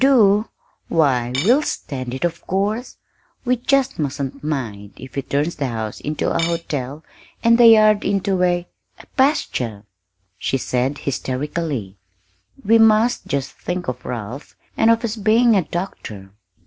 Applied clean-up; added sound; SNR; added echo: none; Cutlery, silverware / Dishes, pots, and pans; 10 dB; none.